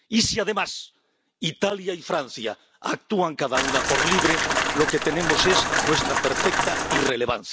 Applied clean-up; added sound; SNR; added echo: none; Rain; -2 dB; none.